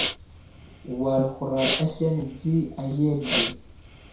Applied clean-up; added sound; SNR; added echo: none; Respiratory sounds; 4 dB; reverberation time 0.6 s.